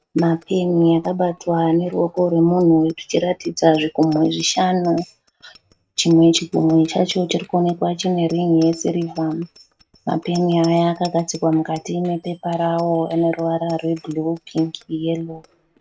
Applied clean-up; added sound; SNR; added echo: neural mask model RNNoise.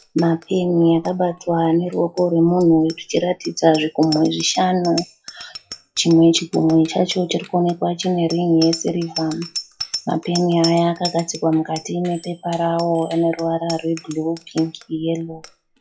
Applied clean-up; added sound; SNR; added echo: classical method log-MMSE.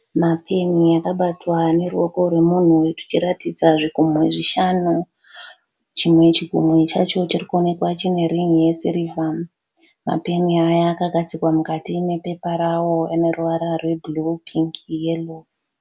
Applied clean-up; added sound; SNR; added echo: none; none; none; none.